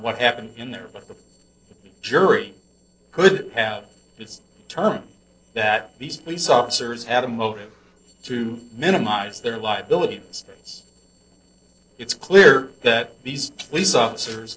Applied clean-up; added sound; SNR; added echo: neural separator model SepFormer DNS4.